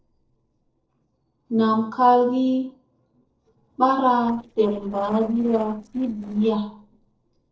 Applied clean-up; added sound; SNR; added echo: neural separator model SepFormer DNS4.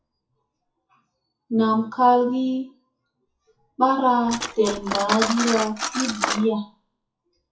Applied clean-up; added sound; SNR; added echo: classical method WPE with log-MMSE.